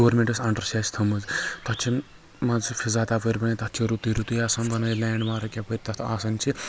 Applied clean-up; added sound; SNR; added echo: none; none; none; none.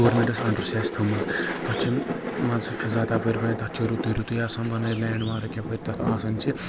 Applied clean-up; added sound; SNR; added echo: none; Thunder; 4 dB; none.